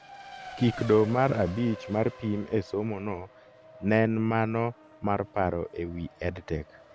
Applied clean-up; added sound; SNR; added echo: none; Race car, auto racing; 18 dB; none.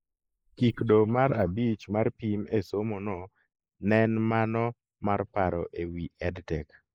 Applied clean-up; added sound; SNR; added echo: neural mask model Resemble Enhance denoiser.